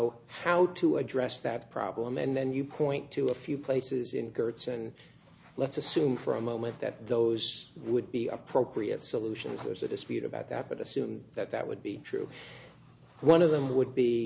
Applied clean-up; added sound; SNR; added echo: none; none; none; none.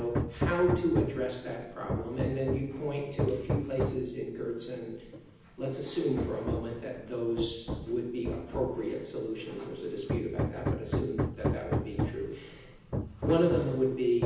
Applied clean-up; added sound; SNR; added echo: none; Hammer; 3 dB; reverberation time 0.9 s.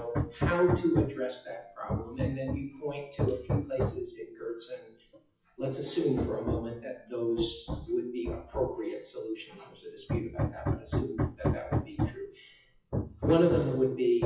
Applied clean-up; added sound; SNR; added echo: classical method WPE with log-MMSE.